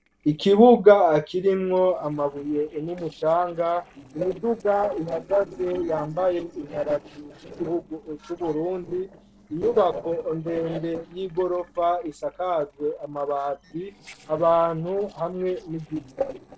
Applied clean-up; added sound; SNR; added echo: neural separator model SepFormer DNS4.